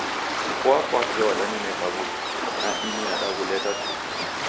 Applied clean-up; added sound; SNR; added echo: none; Waves, surf; 0 dB; none.